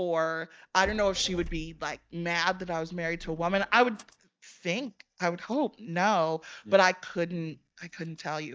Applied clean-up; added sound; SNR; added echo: neural mask model DeepFilterNet 3.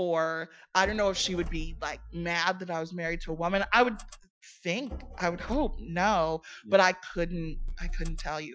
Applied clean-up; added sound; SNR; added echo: classical method Wiener filter.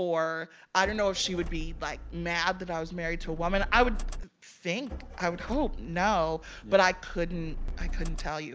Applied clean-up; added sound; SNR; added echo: none; Motor vehicle (road); 6 dB; none.